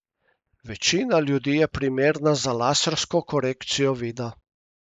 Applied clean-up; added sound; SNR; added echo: neural mask model Resemble Enhance denoiser.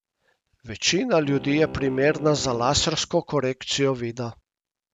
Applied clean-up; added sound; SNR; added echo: none; Bowed string instrument; 16 dB; none.